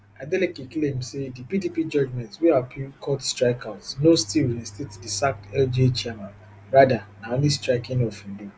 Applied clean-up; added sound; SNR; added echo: none; none; none; none.